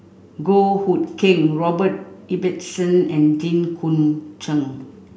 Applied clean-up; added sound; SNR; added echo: none; none; none; none.